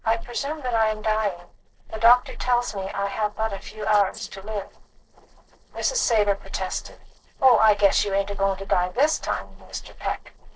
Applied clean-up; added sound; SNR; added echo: neural separator model SepFormer DNS4.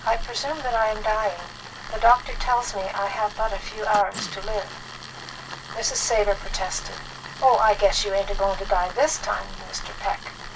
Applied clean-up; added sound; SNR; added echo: none; Tools; 14 dB; reverberation time 0.2 s.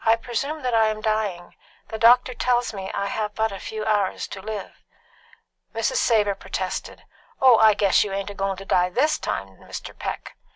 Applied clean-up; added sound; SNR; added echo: none; none; none; none.